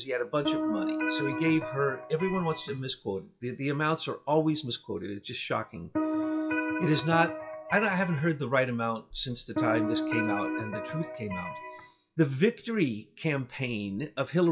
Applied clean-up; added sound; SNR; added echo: classical method WPE with log-MMSE.